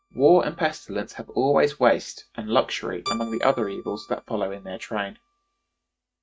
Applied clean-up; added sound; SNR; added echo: neural mask model RNNoise.